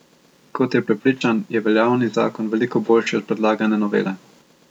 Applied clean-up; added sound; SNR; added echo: none; none; none; none.